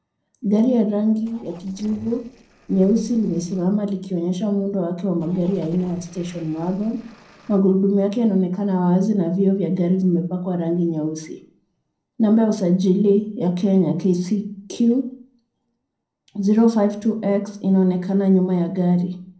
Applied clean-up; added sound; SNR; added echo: neural separator model SepFormer DNS4.